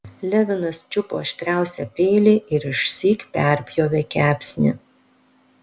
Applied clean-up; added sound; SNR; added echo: none; none; none; none.